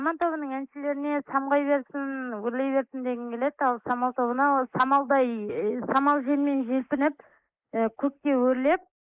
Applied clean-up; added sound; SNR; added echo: neural mask model Resemble Enhance denoiser.